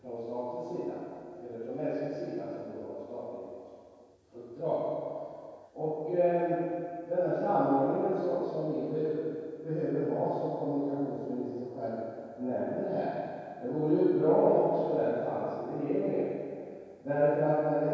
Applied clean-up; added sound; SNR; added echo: none; none; none; reverberation time 2.2 s.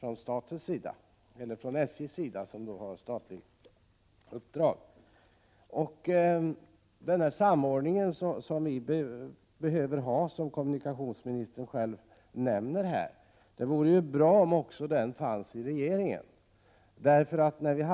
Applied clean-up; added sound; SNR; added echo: none; none; none; none.